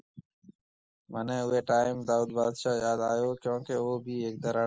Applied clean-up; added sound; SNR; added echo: neural mask model Resemble Enhance denoiser.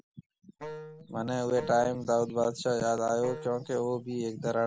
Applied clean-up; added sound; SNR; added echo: none; Wind instrument, woodwind instrument; 14 dB; none.